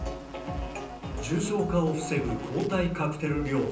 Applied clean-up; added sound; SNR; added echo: none; Insect; 15 dB; reverberation time 0.6 s.